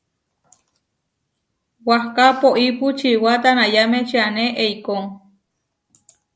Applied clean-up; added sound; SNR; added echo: none; none; none; none.